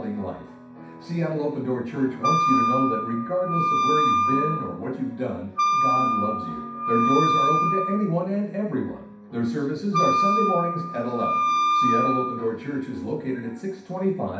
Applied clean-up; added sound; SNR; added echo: none; Wind instrument, woodwind instrument; -3 dB; reverberation time 0.6 s.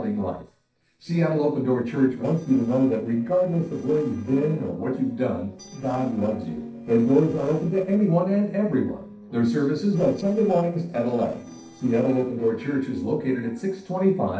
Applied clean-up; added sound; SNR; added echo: neural separator model SepFormer DNS4.